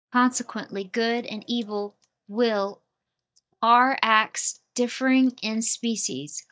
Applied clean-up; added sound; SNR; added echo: neural mask model DeepFilterNet 3.